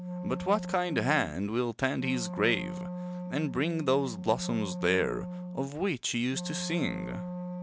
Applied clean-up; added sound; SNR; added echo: none; Wind instrument, woodwind instrument; 7 dB; none.